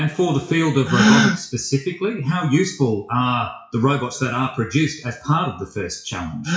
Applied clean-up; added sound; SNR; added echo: classical method WPE with log-MMSE.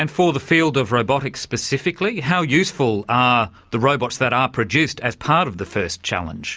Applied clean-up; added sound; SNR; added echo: none; none; none; none.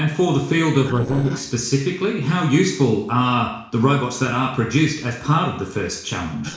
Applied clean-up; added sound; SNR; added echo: neural separator model SepFormer DNS4.